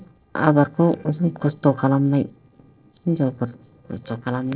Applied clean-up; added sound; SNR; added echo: neural separator model SepFormer DNS4.